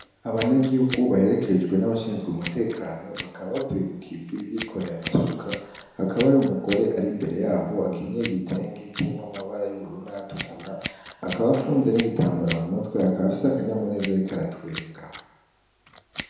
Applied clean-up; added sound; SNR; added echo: none; Scissors; 11 dB; reverberation time 1.0 s.